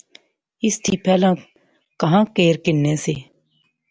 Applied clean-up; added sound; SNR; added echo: none; none; none; none.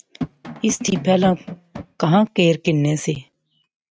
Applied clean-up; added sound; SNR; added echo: neural mask model RNNoise.